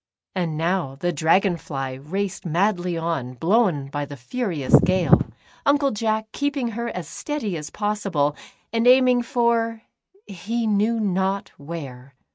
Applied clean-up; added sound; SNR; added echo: neural mask model RNNoise.